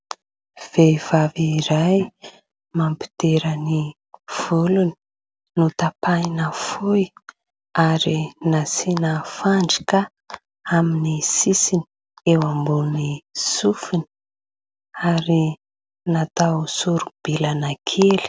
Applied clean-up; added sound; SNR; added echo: none; none; none; none.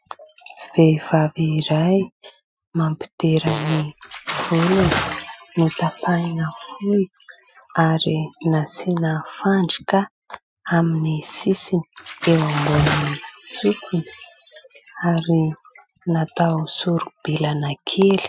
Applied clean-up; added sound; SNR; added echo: classical method Wiener filter.